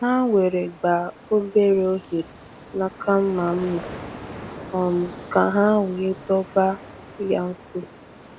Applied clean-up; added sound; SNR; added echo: none; Ocean; 17 dB; none.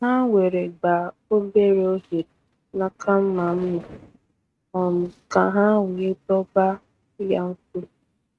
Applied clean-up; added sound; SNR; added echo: neural mask model RNNoise.